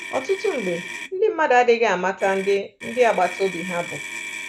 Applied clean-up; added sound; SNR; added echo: none; Motor vehicle (road); 12 dB; none.